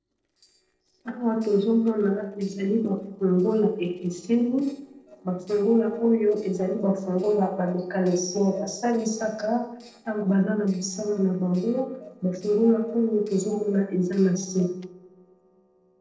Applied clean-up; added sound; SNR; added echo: neural separator model SepFormer DNS4.